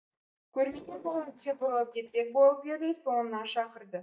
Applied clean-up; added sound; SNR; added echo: neural mask model DeepFilterNet 3.